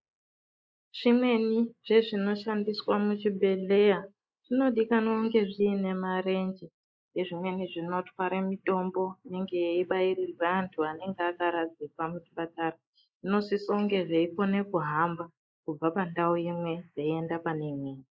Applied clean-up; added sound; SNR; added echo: neural mask model Resemble Enhance denoiser.